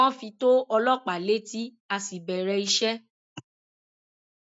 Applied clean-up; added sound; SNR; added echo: none; none; none; none.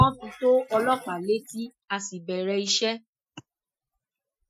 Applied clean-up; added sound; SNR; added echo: classical method Wiener filter.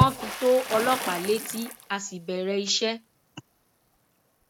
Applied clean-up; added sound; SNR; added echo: none; Water / Splash, splatter; 6 dB; none.